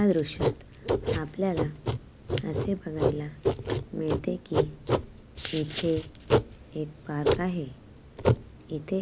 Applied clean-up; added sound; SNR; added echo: none; Writing; -2 dB; none.